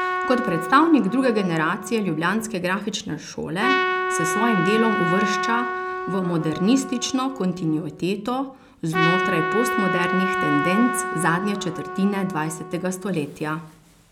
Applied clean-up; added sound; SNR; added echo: none; Trumpet; 4 dB; none.